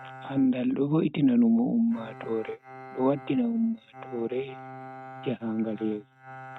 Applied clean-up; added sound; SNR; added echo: neural mask model RNNoise.